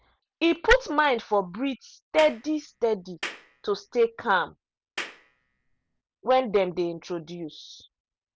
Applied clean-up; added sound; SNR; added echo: none; Clapping; 14 dB; none.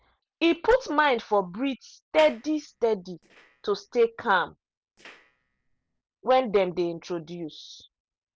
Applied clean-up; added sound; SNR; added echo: neural separator model SepFormer DNS4.